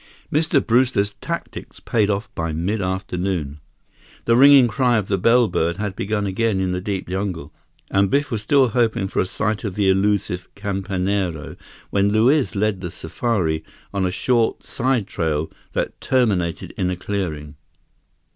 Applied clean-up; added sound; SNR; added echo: none; none; none; none.